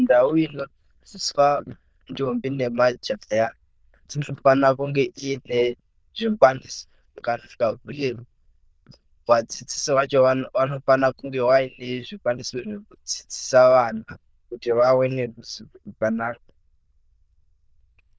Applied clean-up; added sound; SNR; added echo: neural diffusion model UNIVERSE++.